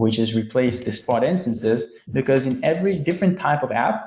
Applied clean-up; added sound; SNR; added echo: neural mask model Resemble Enhance denoiser.